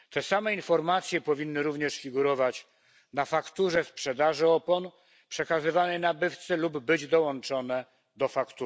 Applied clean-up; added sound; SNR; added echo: none; none; none; none.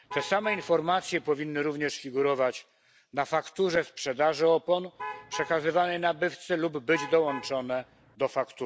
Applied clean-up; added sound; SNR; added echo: none; Alarm / Truck; 13 dB; none.